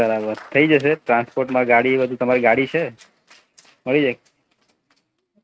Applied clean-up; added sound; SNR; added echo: neural mask model RNNoise.